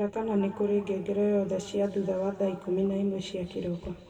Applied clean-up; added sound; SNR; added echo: none; none; none; reverberation time 2.5 s.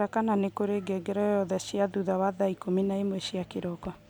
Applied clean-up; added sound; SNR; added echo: none; none; none; none.